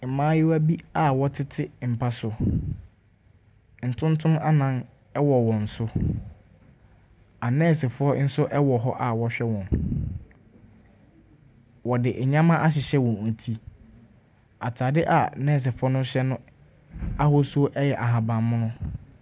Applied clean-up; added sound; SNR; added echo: none; none; none; none.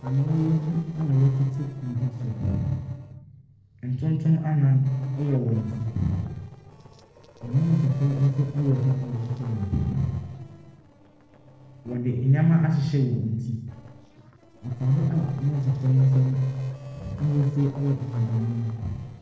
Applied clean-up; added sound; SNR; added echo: neural separator model SepFormer DNS4.